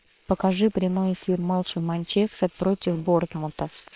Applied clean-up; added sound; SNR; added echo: neural separator model SepFormer WHAM!.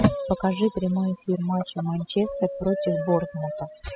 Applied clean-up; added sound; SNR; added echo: classical method spectral subtraction.